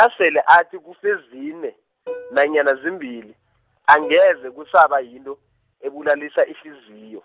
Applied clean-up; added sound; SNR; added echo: none; Plucked string instrument; 18 dB; none.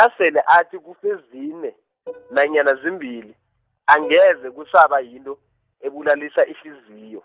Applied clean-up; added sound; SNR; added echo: neural mask model DeepFilterNet 3.